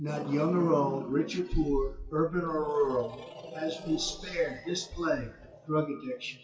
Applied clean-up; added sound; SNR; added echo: classical method WPE with log-MMSE.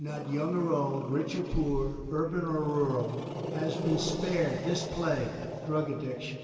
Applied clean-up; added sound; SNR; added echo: none; Growling; 8 dB; reverberation time 2.5 s.